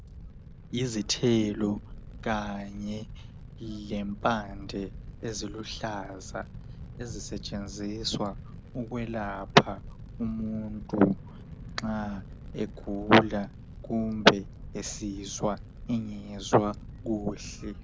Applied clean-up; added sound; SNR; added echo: none; Fire; 13 dB; none.